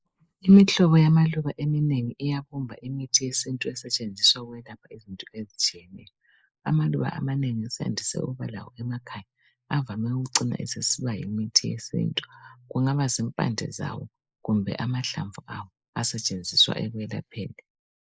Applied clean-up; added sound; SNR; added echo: neural mask model Resemble Enhance denoiser.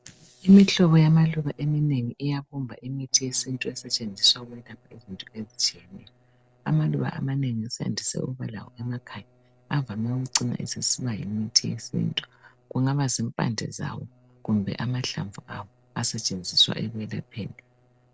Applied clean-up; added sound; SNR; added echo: neural separator model SepFormer DNS4.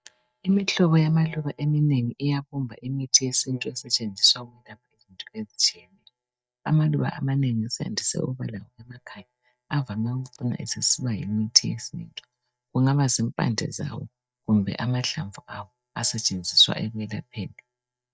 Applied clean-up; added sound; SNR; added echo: neural mask model DeepFilterNet 3.